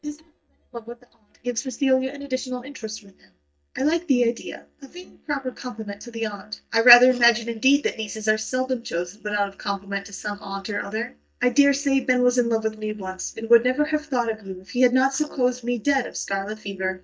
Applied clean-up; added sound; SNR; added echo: neural mask model DeepFilterNet 3.